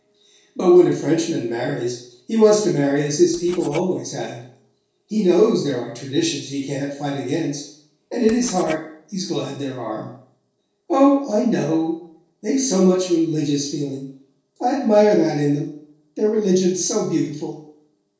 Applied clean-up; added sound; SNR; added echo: neural separator model SepFormer DNS4.